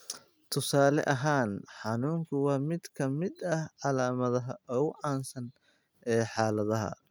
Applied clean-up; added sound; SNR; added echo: none; none; none; none.